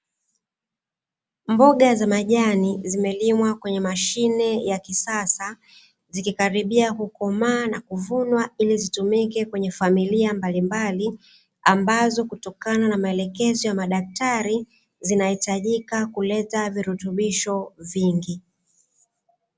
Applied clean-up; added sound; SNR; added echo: none; none; none; none.